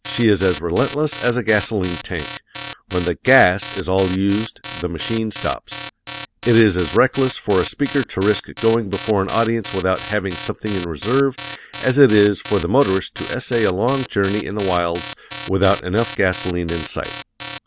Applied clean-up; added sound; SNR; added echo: none; Alarm; 14 dB; none.